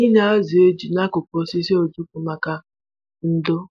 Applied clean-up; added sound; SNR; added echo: neural mask model Resemble Enhance denoiser.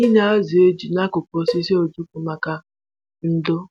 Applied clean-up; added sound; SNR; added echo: none; Cowbell; 11 dB; none.